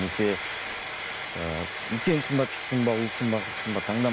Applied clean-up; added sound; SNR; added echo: none; Frying (food); 6 dB; none.